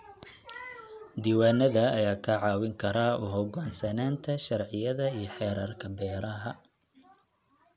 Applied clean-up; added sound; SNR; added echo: none; none; none; none.